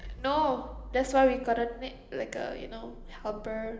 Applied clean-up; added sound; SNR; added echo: none; Idling / Engine starting / Motor vehicle (road); 15 dB; reverberation time 0.8 s.